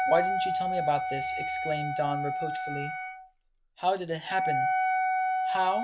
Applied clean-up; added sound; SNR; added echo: none; Wind instrument, woodwind instrument; -2 dB; none.